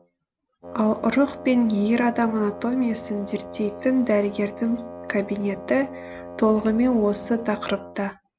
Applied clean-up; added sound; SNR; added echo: none; Wind instrument, woodwind instrument; 14 dB; none.